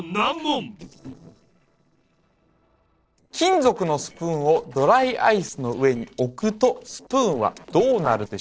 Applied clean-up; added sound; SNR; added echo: neural separator model SepFormer DNS4.